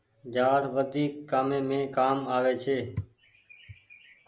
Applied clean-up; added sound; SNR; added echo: none; none; none; none.